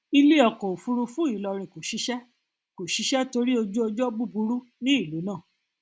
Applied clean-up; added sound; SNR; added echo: none; none; none; none.